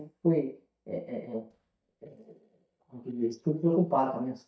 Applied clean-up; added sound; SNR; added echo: neural mask model DeepFilterNet 3.